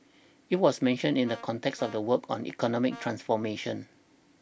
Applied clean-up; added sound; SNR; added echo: none; Brass instrument; 19 dB; none.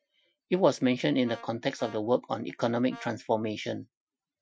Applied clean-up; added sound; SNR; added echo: classical method Wiener filter.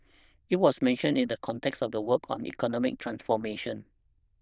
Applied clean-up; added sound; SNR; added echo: neural diffusion model UNIVERSE++.